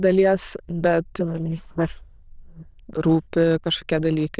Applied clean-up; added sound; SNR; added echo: neural diffusion model UNIVERSE++.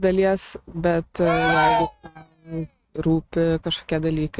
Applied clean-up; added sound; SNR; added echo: neural mask model RNNoise.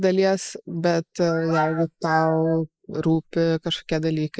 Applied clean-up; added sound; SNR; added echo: neural mask model Resemble Enhance denoiser.